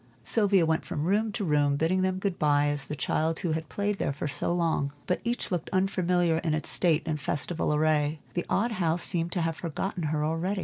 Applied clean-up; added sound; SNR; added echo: none; none; none; none.